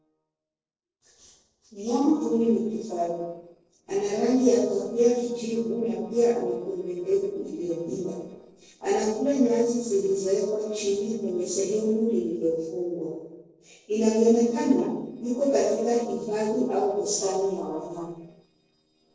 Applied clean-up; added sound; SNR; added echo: neural separator model SepFormer DNS4.